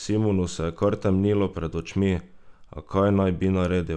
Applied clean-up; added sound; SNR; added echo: none; none; none; none.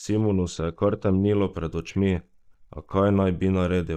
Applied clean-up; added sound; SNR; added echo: neural mask model DeepFilterNet 3.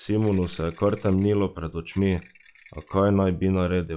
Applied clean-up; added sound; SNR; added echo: classical method log-MMSE.